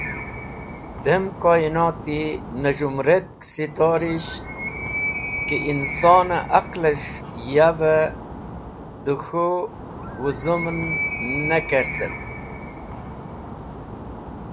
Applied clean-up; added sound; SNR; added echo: none; Animal; 8 dB; none.